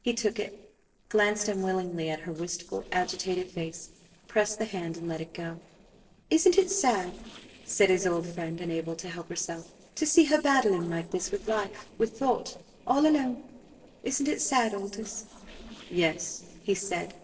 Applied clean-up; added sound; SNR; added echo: neural separator model SepFormer DNS4.